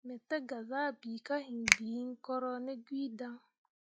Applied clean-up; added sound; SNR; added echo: classical method log-MMSE.